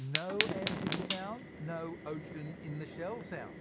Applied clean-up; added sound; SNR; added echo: none; Fire; -4 dB; none.